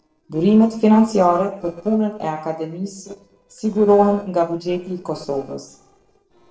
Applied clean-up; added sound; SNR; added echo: neural separator model SepFormer DNS4.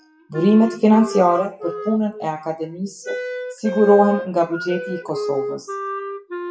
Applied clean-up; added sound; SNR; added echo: classical method WPE with log-MMSE.